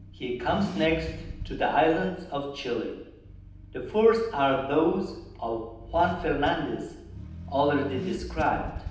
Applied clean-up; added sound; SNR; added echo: none; Accelerating, revving, vroom / Car; 12 dB; reverberation time 0.9 s.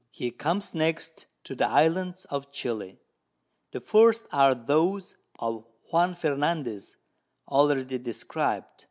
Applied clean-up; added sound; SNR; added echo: none; none; none; none.